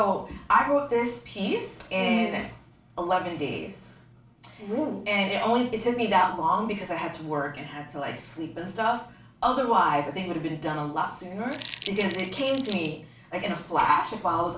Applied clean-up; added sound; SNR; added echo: none; Crumpling, crinkling; 5 dB; reverberation time 0.4 s.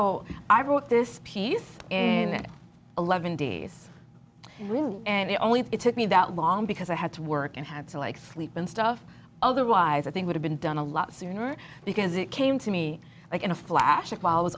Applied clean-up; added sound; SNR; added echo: none; none; none; none.